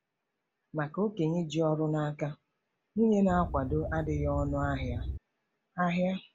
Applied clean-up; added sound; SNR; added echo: none; Wind; 5 dB; none.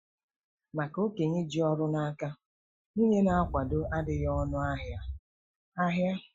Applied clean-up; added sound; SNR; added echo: classical method Wiener filter.